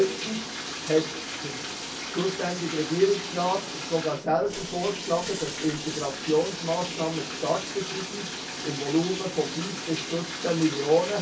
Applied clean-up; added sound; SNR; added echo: none; Bathtub (filling or washing); 7 dB; reverberation time 0.3 s.